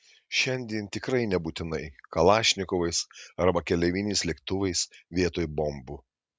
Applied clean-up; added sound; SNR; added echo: none; none; none; none.